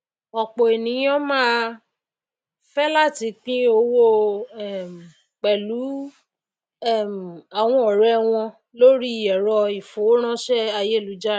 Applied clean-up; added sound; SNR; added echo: none; none; none; none.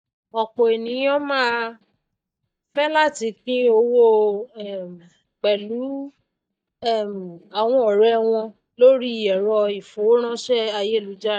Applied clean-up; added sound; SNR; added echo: neural mask model DeepFilterNet 3.